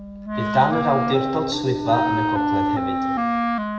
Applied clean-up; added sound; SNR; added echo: none; Wind instrument, woodwind instrument; -1 dB; reverberation time 1.4 s.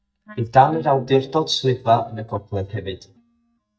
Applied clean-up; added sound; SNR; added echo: neural mask model DeepFilterNet 3.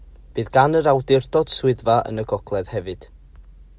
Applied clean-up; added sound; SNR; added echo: none; none; none; none.